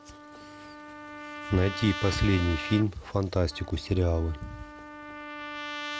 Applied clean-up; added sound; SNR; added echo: none; Trumpet; 10 dB; none.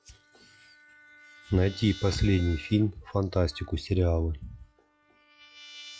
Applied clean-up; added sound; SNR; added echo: classical method log-MMSE.